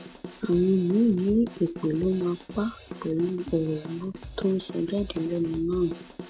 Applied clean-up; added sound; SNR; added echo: none; Drum / Drum kit; 15 dB; none.